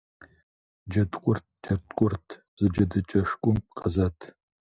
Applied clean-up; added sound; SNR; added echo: none; none; none; none.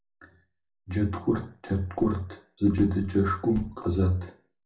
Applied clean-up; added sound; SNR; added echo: none; none; none; reverberation time 0.3 s.